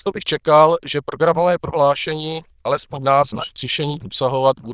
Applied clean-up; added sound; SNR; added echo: neural diffusion model UNIVERSE++.